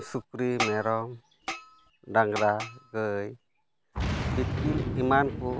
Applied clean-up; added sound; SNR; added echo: none; Boom; 5 dB; none.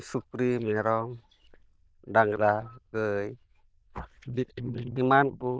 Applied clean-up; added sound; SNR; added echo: neural diffusion model UNIVERSE++.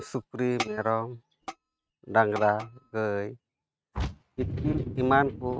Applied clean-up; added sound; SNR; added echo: neural mask model RNNoise.